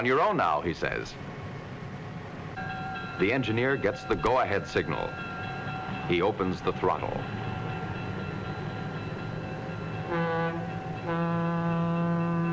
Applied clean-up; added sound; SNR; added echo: none; none; none; none.